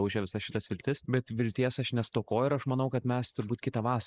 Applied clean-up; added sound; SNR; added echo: neural mask model Resemble Enhance denoiser.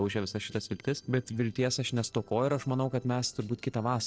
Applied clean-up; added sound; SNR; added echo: neural separator model SepFormer DNS4.